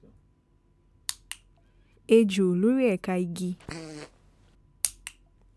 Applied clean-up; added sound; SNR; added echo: none; Fart; 16 dB; none.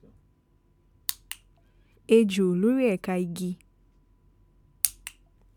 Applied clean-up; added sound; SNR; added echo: none; none; none; none.